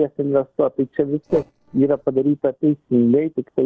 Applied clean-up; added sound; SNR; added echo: neural separator model SepFormer DNS4.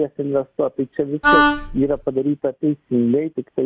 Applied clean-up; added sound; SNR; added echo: none; Wind instrument, woodwind instrument; -3 dB; none.